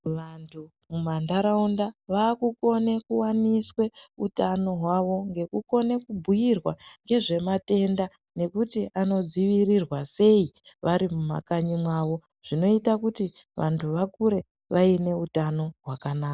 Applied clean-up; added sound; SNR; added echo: none; none; none; none.